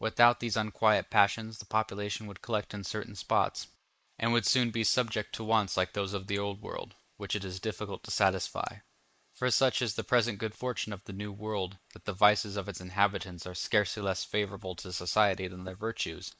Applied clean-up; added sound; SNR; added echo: neural mask model Resemble Enhance denoiser.